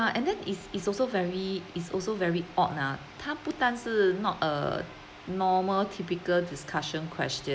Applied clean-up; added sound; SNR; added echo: none; none; none; none.